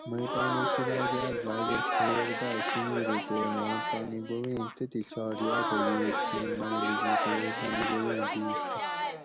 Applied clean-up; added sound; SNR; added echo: none; Crowd; -2 dB; none.